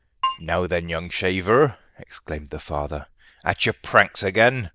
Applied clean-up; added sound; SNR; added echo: neural diffusion model UNIVERSE++.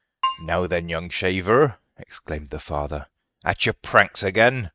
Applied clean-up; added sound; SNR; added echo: neural mask model RNNoise.